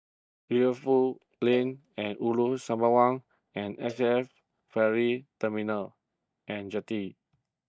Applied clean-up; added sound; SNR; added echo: neural mask model DeepFilterNet 3.